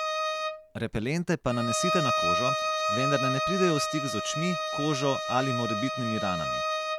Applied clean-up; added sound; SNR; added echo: none; Bowed string instrument; 0 dB; none.